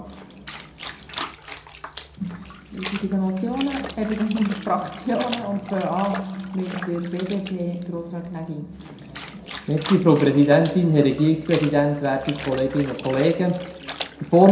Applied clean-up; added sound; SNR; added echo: none; Trickle, dribble / Splash, splatter; 13 dB; reverberation time 0.5 s.